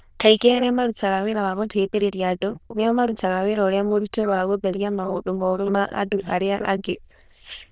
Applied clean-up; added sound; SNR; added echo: neural diffusion model UNIVERSE++.